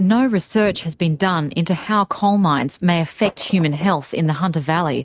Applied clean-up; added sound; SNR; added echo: neural mask model RNNoise.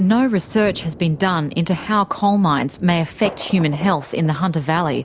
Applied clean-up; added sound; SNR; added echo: none; Thunder; 19 dB; none.